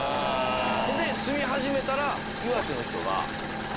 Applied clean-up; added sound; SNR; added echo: none; Engine / Mechanisms; 3 dB; none.